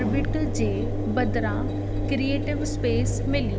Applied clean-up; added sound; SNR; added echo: none; Engine; -3 dB; none.